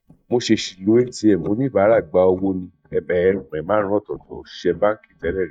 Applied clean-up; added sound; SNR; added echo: neural mask model DeepFilterNet 3.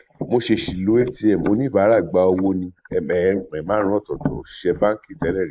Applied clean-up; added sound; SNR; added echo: neural mask model Resemble Enhance denoiser.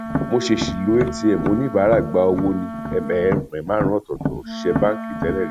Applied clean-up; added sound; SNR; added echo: none; Tap + Wind instrument, woodwind instrument; 6 dB; none.